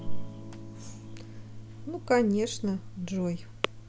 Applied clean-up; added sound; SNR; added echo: none; Electric guitar / Strum; 15 dB; none.